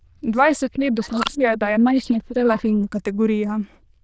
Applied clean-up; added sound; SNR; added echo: neural diffusion model UNIVERSE++.